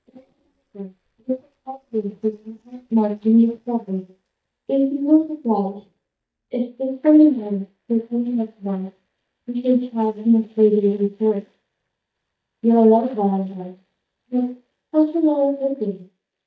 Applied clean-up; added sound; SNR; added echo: neural mask model DeepFilterNet 3.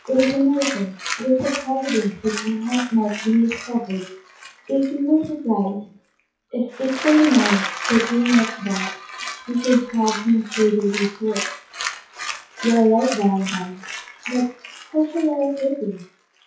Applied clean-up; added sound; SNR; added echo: classical method WPE with log-MMSE.